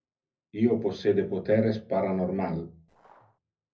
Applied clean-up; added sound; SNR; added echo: neural separator model SepFormer DNS4.